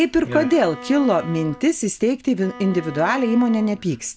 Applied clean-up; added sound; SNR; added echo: none; Bowed string instrument; 17 dB; none.